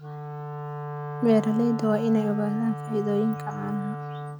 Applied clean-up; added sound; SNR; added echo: none; Wind instrument, woodwind instrument; 8 dB; none.